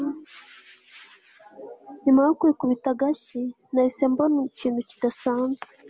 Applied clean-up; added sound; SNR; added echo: none; none; none; none.